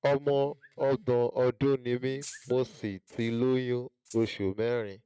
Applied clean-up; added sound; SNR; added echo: neural mask model RNNoise.